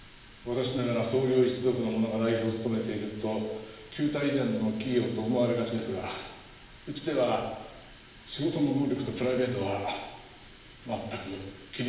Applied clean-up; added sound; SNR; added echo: none; Water tap, faucet; 19 dB; reverberation time 0.9 s.